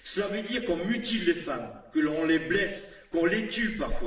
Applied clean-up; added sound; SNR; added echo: none; none; none; reverberation time 0.9 s.